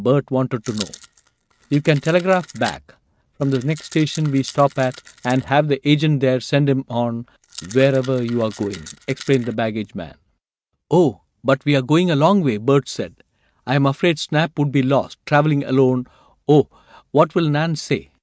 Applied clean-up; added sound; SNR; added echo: neural mask model RNNoise.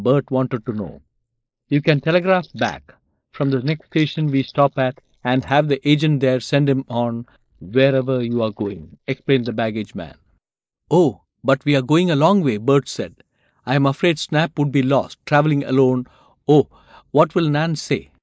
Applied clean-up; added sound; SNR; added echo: neural mask model Resemble Enhance denoiser.